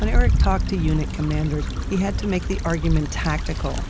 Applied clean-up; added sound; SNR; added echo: none; Stream / Trickle, dribble / Traffic noise, roadway noise; -3 dB; none.